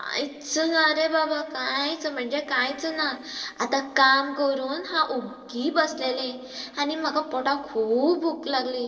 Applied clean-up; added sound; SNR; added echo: neural separator model SepFormer DNS4.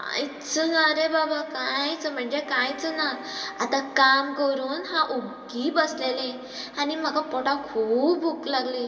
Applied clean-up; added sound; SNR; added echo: none; Wind instrument, woodwind instrument; 18 dB; reverberation time 0.2 s.